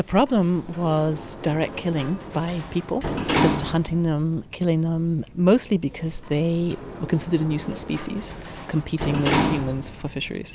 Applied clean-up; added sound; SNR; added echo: none; Sliding door; 6 dB; none.